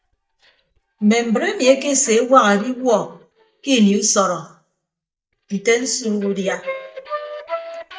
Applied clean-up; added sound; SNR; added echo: neural mask model DeepFilterNet 3.